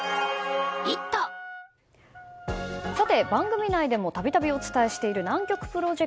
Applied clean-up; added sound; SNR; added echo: none; Wind instrument, woodwind instrument; 16 dB; none.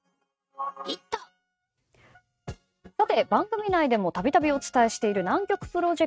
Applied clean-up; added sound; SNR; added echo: neural mask model RNNoise.